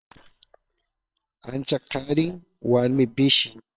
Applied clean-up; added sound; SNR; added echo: neural separator model SepFormer WHAM!.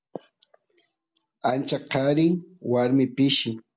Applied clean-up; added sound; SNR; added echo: none; none; none; none.